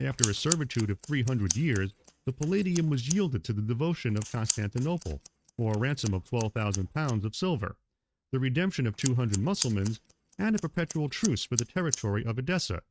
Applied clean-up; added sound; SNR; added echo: neural mask model RNNoise.